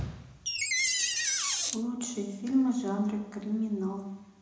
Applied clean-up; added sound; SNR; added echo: none; Door; -2 dB; reverberation time 0.8 s.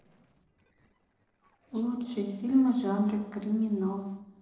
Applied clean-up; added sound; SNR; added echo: neural separator model SepFormer DNS4.